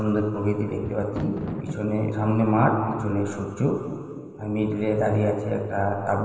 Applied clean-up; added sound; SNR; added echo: none; Thunder; 16 dB; reverberation time 2.5 s.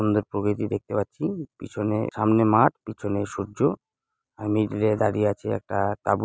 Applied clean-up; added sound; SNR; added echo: none; none; none; none.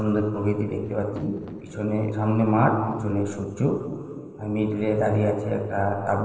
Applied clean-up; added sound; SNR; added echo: neural separator model SepFormer DNS4.